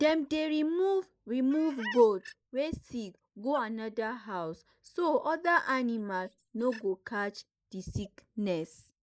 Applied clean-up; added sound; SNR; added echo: neural mask model Resemble Enhance denoiser.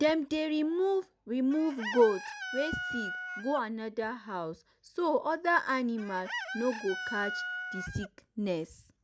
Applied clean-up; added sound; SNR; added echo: none; Chicken, rooster; 10 dB; none.